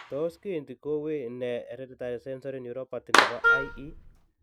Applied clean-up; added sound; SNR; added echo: none; Clapping + Wind instrument, woodwind instrument; -4 dB; none.